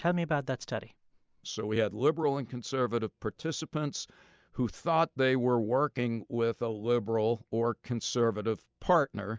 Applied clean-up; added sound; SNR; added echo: none; none; none; none.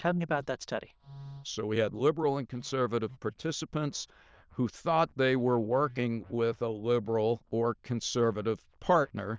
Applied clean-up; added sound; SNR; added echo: neural diffusion model UNIVERSE++.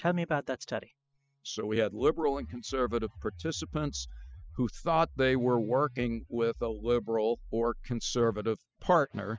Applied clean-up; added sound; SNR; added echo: classical method spectral subtraction.